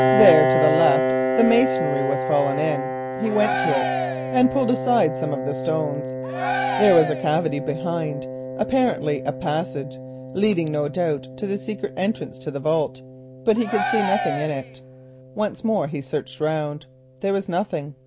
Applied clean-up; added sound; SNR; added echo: none; Cheering + Piano; 3 dB; none.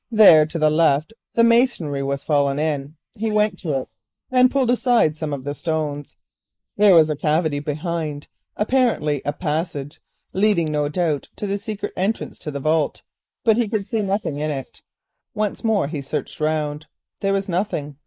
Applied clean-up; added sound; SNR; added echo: neural mask model Resemble Enhance denoiser.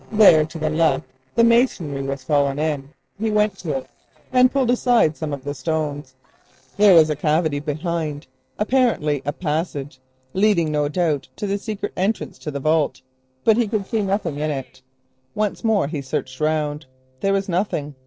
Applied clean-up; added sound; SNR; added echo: neural separator model SepFormer DNS4.